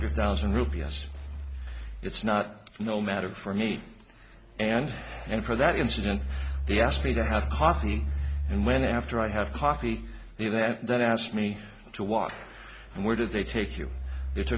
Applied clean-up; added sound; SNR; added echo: none; Engine; 4 dB; none.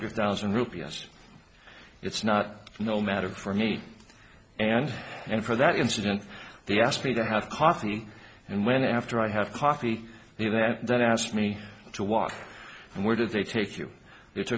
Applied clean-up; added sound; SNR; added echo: none; none; none; none.